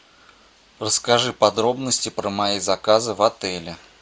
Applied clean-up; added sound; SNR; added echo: none; none; none; none.